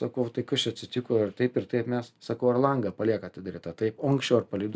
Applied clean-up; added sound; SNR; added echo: none; none; none; none.